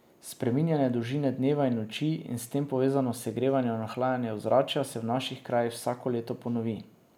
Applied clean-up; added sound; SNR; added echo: none; none; none; none.